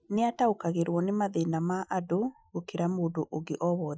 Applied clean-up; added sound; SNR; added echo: classical method Wiener filter.